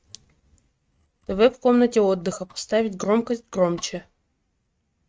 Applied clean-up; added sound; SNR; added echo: neural mask model RNNoise.